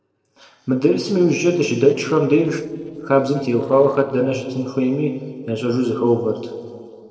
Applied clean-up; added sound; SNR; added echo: neural separator model SepFormer DNS4.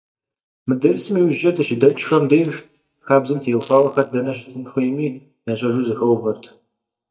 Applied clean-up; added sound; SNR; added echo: neural mask model DeepFilterNet 3.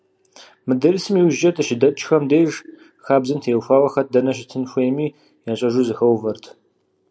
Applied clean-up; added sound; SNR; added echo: none; none; none; none.